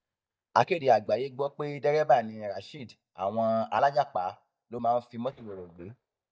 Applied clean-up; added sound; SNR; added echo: neural mask model DeepFilterNet 3.